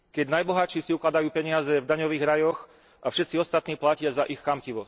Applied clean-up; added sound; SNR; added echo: none; none; none; none.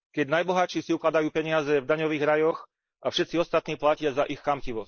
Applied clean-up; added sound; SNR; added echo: neural mask model Resemble Enhance denoiser.